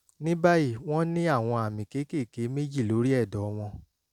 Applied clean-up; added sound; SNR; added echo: none; none; none; none.